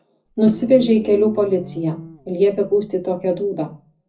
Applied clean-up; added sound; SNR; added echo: none; Guitar; 17 dB; reverberation time 0.4 s.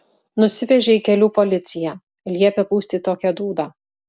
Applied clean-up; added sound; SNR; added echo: none; none; none; none.